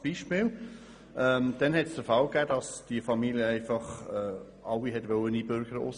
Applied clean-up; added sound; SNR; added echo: none; none; none; none.